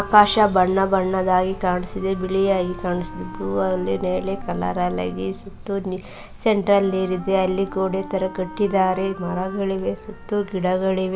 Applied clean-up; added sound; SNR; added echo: none; Wind instrument, woodwind instrument; 17 dB; reverberation time 1.1 s.